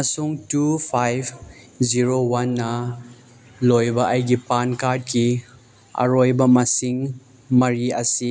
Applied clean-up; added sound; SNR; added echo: none; none; none; none.